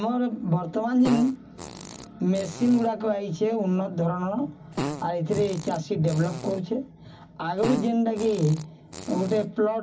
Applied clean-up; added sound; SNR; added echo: none; Fart; 12 dB; reverberation time 0.4 s.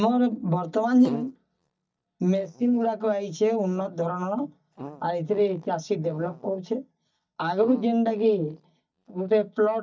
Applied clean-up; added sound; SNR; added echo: neural mask model DeepFilterNet 3.